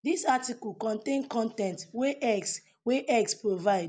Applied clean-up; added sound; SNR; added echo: none; none; none; none.